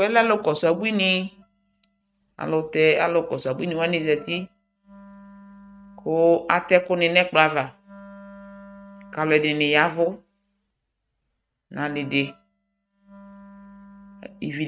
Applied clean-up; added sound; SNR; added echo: neural mask model RNNoise.